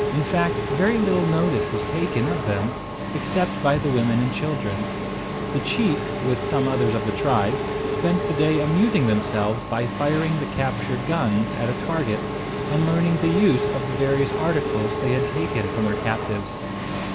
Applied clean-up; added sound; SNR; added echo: none; Engine / Mechanisms; 3 dB; none.